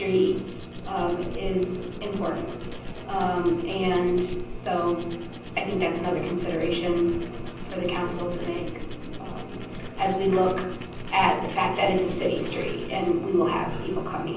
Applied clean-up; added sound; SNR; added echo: none; Tools; 11 dB; reverberation time 0.6 s.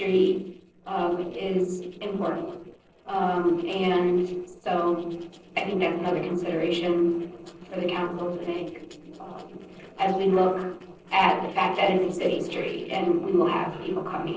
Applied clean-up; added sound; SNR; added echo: neural separator model SepFormer DNS4.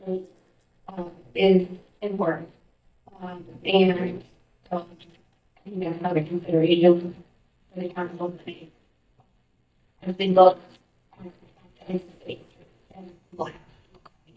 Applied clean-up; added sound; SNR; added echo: neural mask model DeepFilterNet 3.